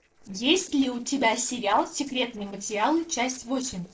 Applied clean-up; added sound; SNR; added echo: neural separator model SepFormer DNS4.